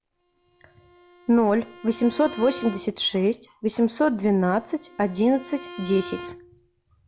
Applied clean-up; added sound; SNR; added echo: none; Bowed string instrument; 18 dB; none.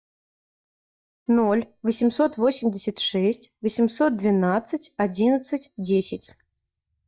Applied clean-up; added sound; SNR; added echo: neural mask model DeepFilterNet 3.